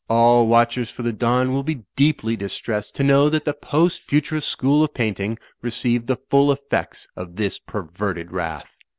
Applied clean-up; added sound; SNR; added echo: none; none; none; none.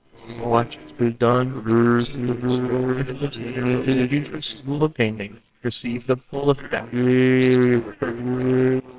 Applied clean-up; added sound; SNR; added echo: neural separator model SepFormer WHAMR!.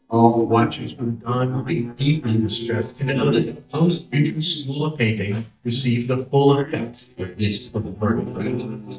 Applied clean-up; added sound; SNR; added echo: neural mask model DeepFilterNet 3.